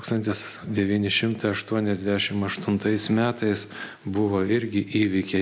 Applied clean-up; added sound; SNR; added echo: none; none; none; none.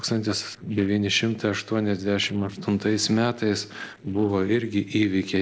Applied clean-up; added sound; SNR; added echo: neural separator model SepFormer DNS4.